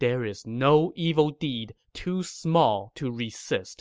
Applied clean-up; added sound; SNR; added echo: none; none; none; none.